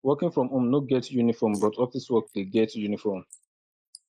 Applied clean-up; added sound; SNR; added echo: neural mask model Resemble Enhance denoiser.